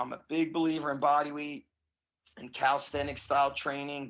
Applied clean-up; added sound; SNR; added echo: none; none; none; none.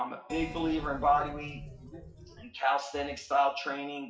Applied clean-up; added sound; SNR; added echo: classical method WPE with log-MMSE.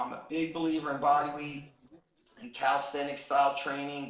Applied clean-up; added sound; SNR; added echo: neural separator model SepFormer DNS4.